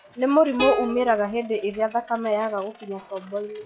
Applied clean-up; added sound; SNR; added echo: classical method log-MMSE.